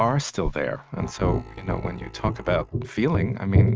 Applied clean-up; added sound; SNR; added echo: neural mask model RNNoise.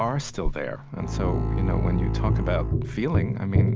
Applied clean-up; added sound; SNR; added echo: none; Tap + Bowed string instrument; -4 dB; none.